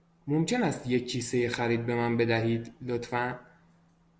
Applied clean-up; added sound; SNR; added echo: none; none; none; none.